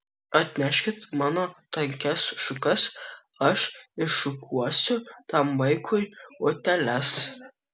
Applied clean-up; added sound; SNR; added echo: none; none; none; none.